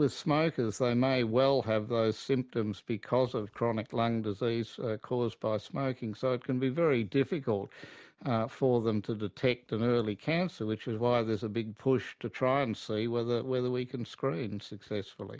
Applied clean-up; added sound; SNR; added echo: none; none; none; none.